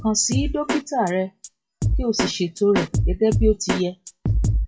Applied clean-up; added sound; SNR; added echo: classical method WPE with log-MMSE.